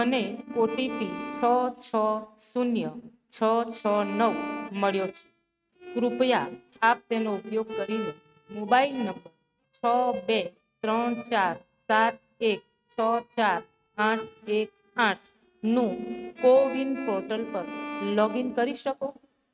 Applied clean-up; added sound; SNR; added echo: neural mask model RNNoise.